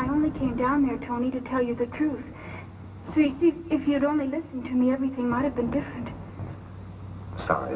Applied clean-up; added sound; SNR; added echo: none; Thunder / Rain; 15 dB; reverberation time 2.7 s.